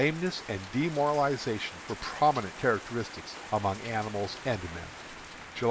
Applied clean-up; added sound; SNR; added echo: none; Rain; 13 dB; none.